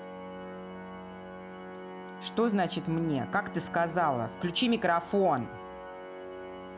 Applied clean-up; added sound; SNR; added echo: none; Organ; 11 dB; none.